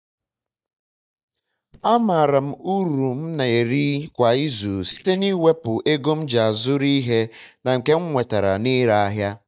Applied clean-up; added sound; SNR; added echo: neural mask model DeepFilterNet 3.